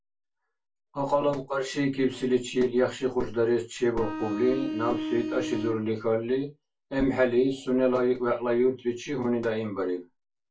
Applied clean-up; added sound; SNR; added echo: none; Bowed string instrument; 5 dB; reverberation time 0.2 s.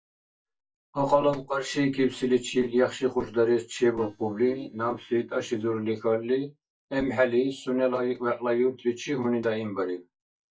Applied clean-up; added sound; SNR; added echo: neural mask model DeepFilterNet 3.